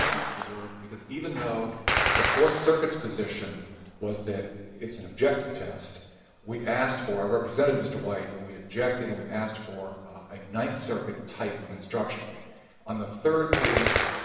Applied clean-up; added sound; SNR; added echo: none; Gunshot, gunfire; 4 dB; reverberation time 1.0 s.